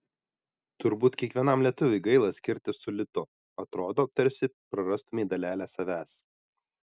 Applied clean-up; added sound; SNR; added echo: none; none; none; none.